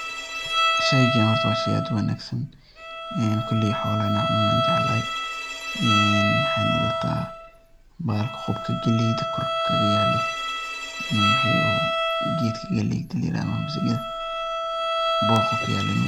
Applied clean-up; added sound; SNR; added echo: none; Bowed string instrument; 0 dB; none.